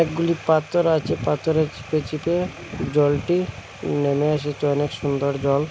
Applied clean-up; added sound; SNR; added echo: none; none; none; none.